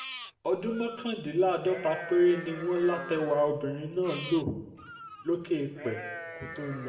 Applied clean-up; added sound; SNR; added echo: none; Livestock, farm animals, working animals; 14 dB; reverberation time 0.9 s.